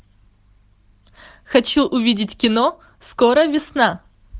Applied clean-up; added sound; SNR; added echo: none; none; none; none.